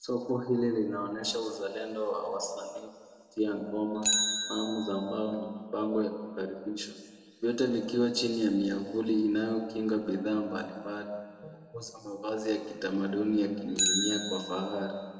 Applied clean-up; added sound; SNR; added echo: none; Bicycle; 7 dB; reverberation time 1.8 s.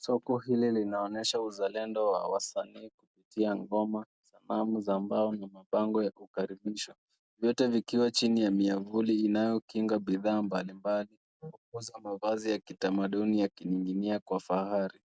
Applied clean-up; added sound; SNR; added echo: none; none; none; none.